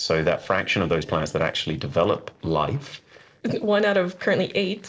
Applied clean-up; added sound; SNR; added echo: neural separator model SepFormer DNS4.